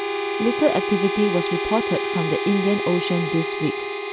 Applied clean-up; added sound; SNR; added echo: none; Harmonica; 2 dB; none.